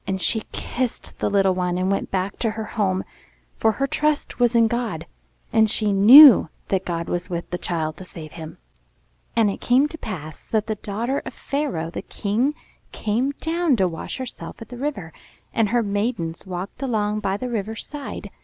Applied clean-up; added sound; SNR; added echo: none; none; none; none.